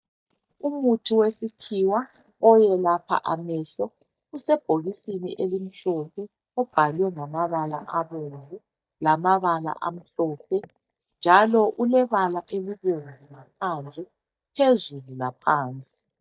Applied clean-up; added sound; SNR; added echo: neural mask model DeepFilterNet 3.